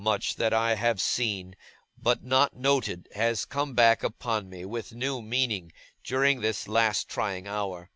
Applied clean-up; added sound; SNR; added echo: none; none; none; none.